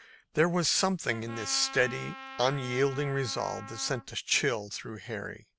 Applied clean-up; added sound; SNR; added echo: none; Trumpet; 13 dB; none.